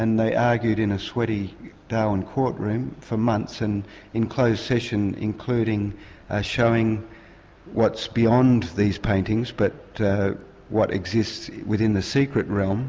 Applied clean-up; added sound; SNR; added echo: none; none; none; none.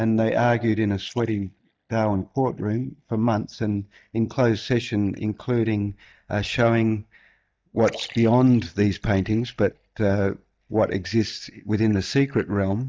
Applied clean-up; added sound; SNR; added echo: neural mask model DeepFilterNet 3.